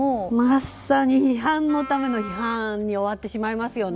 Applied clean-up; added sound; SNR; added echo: none; Wind instrument, woodwind instrument; 14 dB; none.